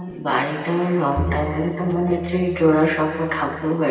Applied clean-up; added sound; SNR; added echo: none; Bowed string instrument; 10 dB; reverberation time 2.6 s.